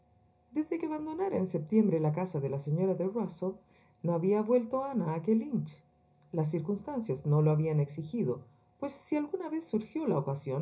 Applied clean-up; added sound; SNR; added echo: none; none; none; reverberation time 0.4 s.